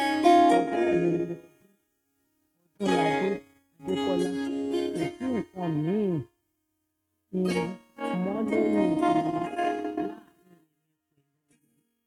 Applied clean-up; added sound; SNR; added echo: neural mask model RNNoise.